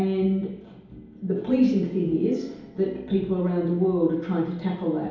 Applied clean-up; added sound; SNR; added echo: none; none; none; reverberation time 2.2 s.